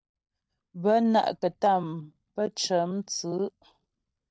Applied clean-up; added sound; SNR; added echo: neural mask model DeepFilterNet 3.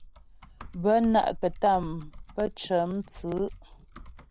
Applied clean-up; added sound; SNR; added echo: none; Typing; 15 dB; none.